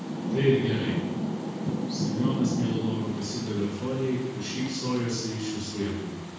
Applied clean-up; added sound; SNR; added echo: none; Rain; 2 dB; reverberation time 1.1 s.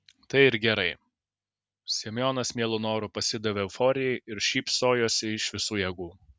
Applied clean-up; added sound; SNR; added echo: none; none; none; none.